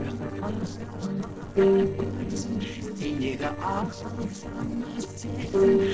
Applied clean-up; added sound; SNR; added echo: neural separator model SepFormer DNS4.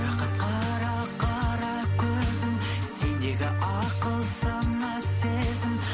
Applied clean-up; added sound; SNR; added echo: none; none; none; none.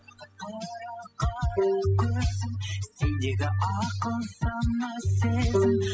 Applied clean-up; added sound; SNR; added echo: classical method spectral subtraction.